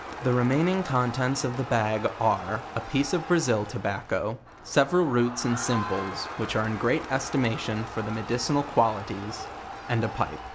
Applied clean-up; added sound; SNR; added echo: none; Crowd; 11 dB; none.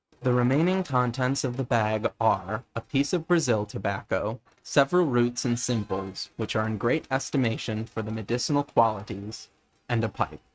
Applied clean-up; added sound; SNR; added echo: neural mask model RNNoise.